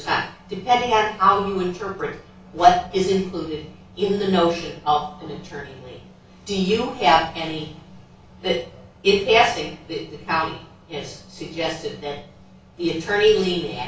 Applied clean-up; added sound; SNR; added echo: none; none; none; reverberation time 0.3 s.